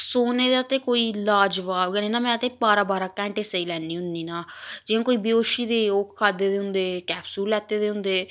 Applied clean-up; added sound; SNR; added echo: none; none; none; none.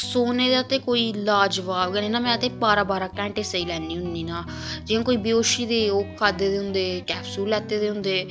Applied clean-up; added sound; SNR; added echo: none; Guitar; 13 dB; none.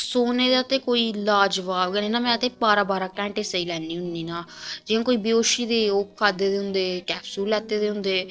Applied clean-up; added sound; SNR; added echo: neural separator model SepFormer DNS4.